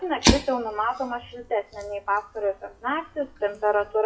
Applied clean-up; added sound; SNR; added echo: classical method WPE with log-MMSE.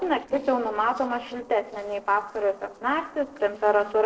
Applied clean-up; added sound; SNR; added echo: neural separator model SepFormer DNS4.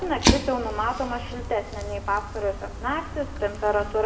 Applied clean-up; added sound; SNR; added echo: none; Fire; 2 dB; reverberation time 1.3 s.